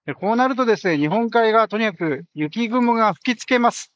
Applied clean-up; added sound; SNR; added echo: neural mask model Resemble Enhance denoiser.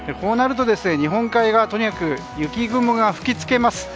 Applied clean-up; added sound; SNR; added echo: none; none; none; none.